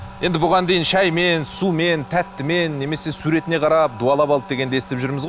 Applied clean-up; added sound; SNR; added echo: none; Bathtub (filling or washing) + Wind instrument, woodwind instrument; 18 dB; none.